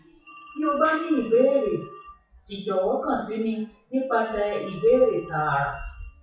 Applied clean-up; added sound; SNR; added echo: classical method WPE with log-MMSE.